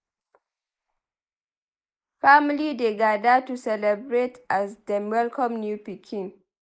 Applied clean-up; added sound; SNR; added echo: neural mask model Resemble Enhance denoiser.